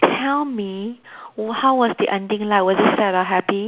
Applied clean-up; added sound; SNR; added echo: none; none; none; none.